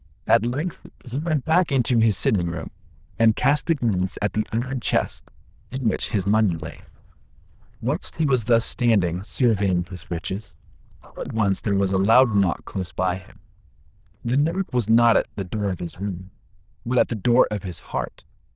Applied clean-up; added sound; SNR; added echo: neural diffusion model UNIVERSE++.